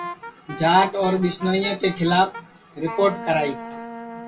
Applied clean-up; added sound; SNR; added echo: none; Wind instrument, woodwind instrument; 13 dB; reverberation time 0.2 s.